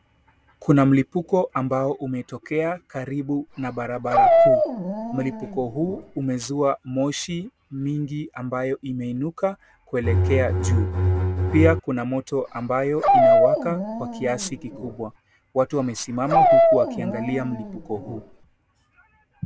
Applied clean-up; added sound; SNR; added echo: none; Dog + Bowed string instrument; -4 dB; none.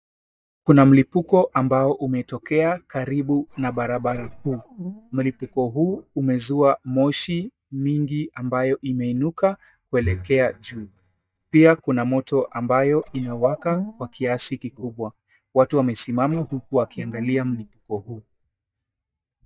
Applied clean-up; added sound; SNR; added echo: neural mask model DeepFilterNet 3.